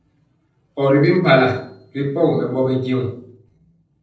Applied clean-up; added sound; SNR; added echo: neural separator model SepFormer DNS4.